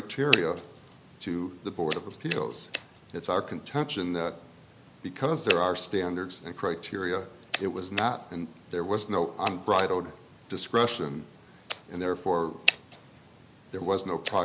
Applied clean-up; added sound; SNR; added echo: none; Scissors; 8 dB; none.